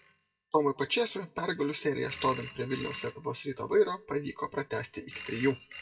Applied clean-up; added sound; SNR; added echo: classical method WPE with log-MMSE.